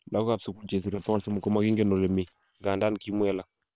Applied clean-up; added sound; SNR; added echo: neural separator model SepFormer WHAM!.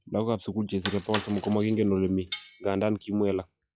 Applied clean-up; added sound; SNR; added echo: classical method log-MMSE.